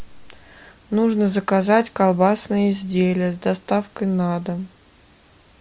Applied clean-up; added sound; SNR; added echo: none; none; none; none.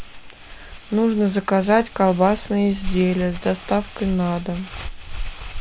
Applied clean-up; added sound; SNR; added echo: none; Crumpling, crinkling; 11 dB; none.